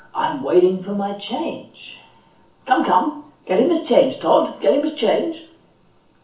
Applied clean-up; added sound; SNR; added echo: none; none; none; reverberation time 0.7 s.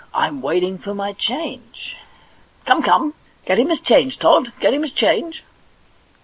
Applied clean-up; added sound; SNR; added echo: none; none; none; none.